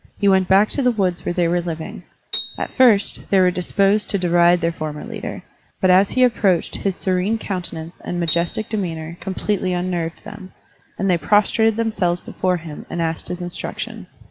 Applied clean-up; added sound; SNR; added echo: none; Piano; 13 dB; none.